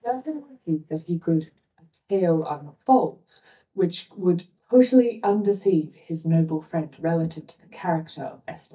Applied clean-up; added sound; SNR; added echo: neural mask model DeepFilterNet 3.